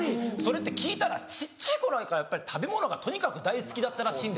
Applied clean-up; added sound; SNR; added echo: none; Tabla; 13 dB; none.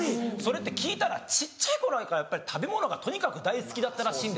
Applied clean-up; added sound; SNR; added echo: none; none; none; none.